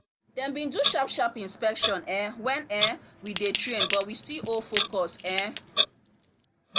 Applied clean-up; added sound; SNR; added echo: none; Crackle / Crushing + Clock; 0 dB; none.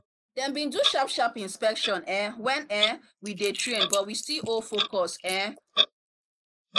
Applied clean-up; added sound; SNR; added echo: neural mask model Resemble Enhance denoiser.